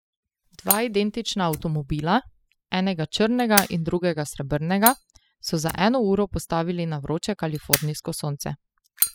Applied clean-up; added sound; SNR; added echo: classical method spectral subtraction.